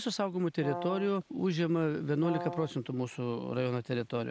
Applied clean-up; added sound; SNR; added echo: none; Brass instrument; 10 dB; none.